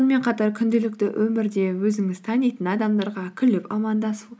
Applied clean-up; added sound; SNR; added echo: none; none; none; none.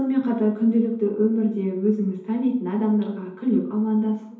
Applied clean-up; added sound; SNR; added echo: none; none; none; reverberation time 2.2 s.